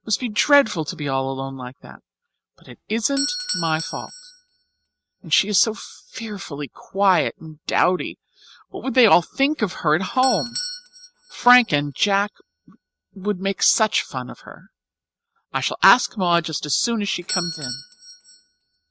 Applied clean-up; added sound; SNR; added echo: neural mask model RNNoise.